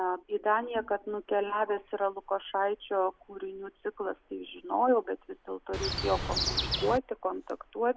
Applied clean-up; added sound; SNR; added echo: none; Chirp, tweet; 1 dB; none.